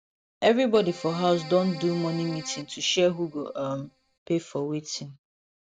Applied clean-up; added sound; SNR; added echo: none; Keyboard (musical); 16 dB; none.